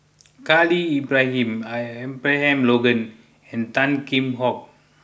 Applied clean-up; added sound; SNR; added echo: none; none; none; none.